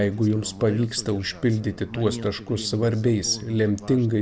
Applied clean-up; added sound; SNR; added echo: none; none; none; none.